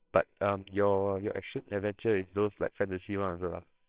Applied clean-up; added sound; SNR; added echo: neural separator model SepFormer WHAMR!.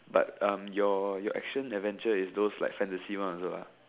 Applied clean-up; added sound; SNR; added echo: none; none; none; none.